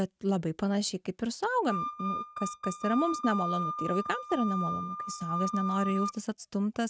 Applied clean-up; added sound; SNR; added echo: neural mask model RNNoise.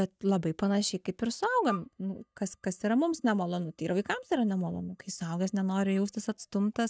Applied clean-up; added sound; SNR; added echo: neural mask model DeepFilterNet 3.